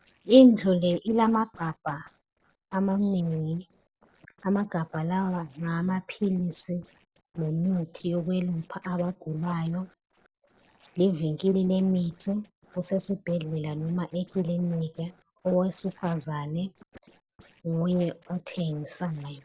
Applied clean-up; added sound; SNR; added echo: neural separator model SepFormer DNS4.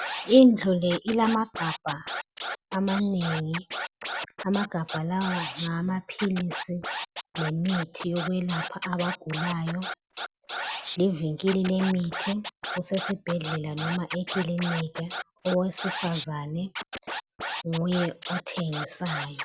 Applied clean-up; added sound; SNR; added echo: none; Scratching (performance technique); 9 dB; none.